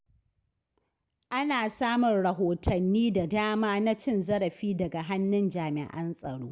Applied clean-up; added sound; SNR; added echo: none; none; none; none.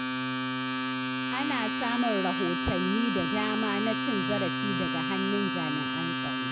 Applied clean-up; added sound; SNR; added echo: none; Domestic sounds, home sounds; -2 dB; none.